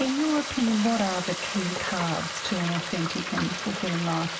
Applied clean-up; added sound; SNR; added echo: none; Frying (food); 5 dB; reverberation time 0.7 s.